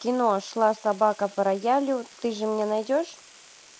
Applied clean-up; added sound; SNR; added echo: neural mask model Resemble Enhance denoiser.